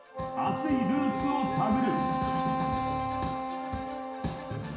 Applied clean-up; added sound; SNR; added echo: none; Wind instrument, woodwind instrument; 0 dB; reverberation time 0.7 s.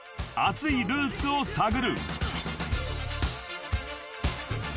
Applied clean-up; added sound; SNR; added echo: none; none; none; none.